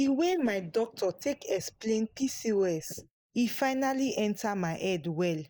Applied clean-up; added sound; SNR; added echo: neural mask model Resemble Enhance denoiser.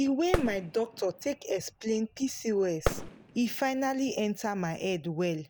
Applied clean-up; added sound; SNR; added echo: none; Fireworks; 8 dB; none.